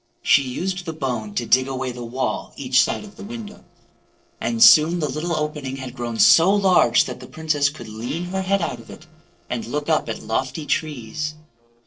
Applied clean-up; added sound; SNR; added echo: neural separator model SepFormer DNS4.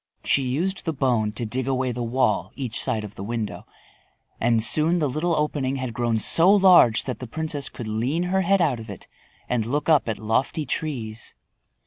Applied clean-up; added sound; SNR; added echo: none; none; none; none.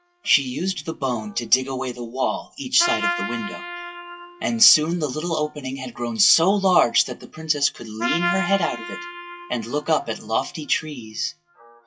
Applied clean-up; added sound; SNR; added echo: classical method WPE with log-MMSE.